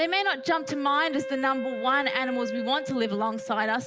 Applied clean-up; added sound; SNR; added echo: none; Wind instrument, woodwind instrument; 8 dB; none.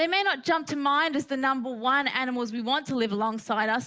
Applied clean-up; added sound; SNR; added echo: none; none; none; none.